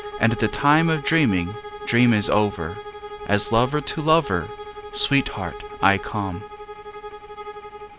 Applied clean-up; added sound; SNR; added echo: none; Bowed string instrument; 13 dB; none.